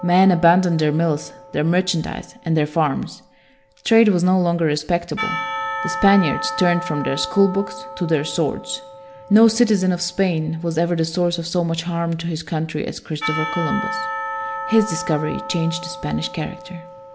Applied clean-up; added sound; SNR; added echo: none; Church bell / Percussion; 11 dB; none.